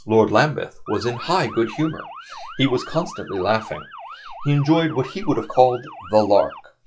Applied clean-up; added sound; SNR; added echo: classical method log-MMSE.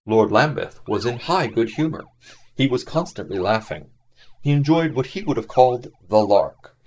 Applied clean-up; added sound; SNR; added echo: neural mask model DeepFilterNet 3.